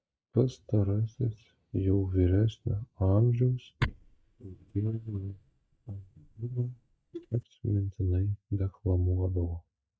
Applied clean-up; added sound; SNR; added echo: neural mask model DeepFilterNet 3.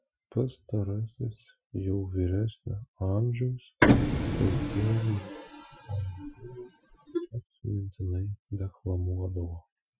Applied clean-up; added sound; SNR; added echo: classical method Wiener filter.